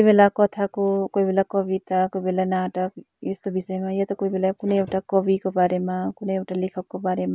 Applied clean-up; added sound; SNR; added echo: none; none; none; none.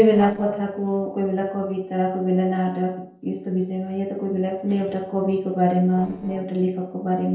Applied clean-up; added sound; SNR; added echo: neural separator model SepFormer DNS4.